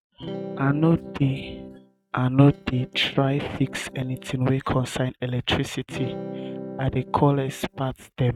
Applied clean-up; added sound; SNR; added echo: neural mask model RNNoise.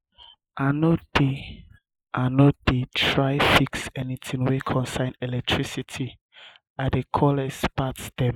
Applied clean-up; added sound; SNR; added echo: neural mask model Resemble Enhance denoiser.